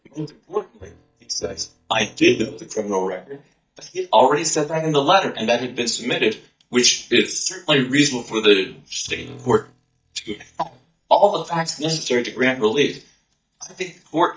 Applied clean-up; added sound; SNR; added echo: neural mask model DeepFilterNet 3.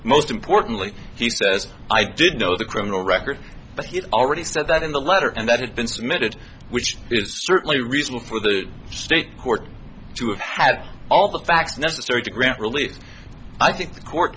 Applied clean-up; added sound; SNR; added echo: none; none; none; none.